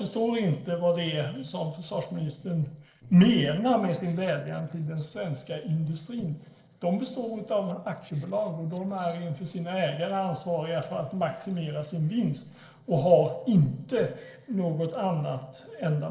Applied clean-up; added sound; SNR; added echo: neural separator model SepFormer DNS4.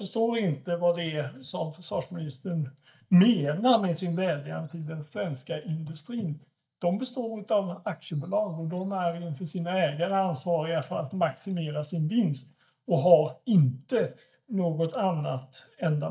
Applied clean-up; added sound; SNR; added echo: neural mask model DeepFilterNet 3.